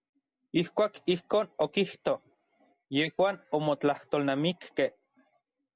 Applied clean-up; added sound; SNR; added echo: none; none; none; none.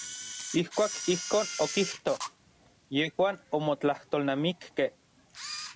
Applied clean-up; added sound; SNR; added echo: none; Camera; 10 dB; none.